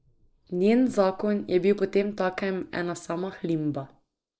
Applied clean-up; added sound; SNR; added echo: neural mask model Resemble Enhance denoiser.